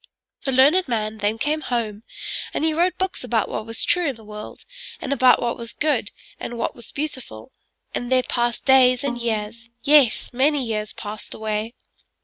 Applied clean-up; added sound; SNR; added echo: neural mask model RNNoise.